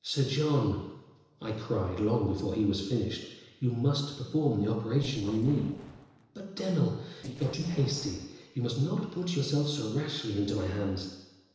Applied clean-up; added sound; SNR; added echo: neural separator model SepFormer DNS4.